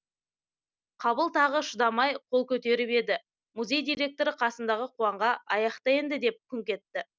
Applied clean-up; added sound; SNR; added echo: none; none; none; none.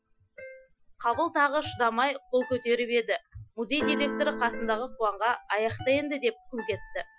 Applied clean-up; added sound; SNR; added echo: classical method Wiener filter.